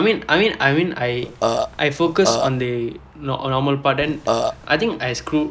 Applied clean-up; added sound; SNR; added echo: none; Burping, eructation; 2 dB; none.